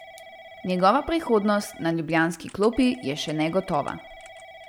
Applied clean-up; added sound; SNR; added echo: none; Telephone / Typing; 20 dB; none.